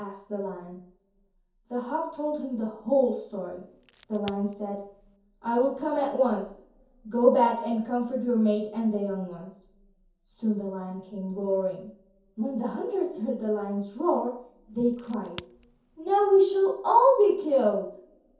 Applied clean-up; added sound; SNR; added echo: none; Crack; 20 dB; reverberation time 0.6 s.